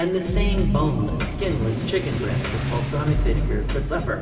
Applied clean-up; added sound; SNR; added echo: none; Accelerating, revving, vroom / Car; 10 dB; reverberation time 2.8 s.